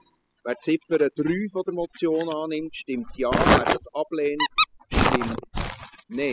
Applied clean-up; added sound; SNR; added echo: classical method spectral subtraction.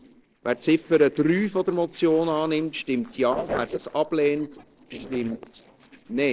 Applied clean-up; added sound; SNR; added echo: neural separator model SepFormer DNS4.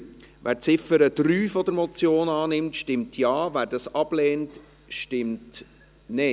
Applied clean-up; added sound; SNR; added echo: none; none; none; none.